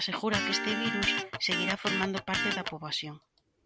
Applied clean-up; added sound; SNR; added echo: none; Electric guitar; -1 dB; none.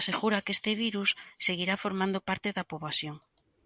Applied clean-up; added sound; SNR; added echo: none; none; none; none.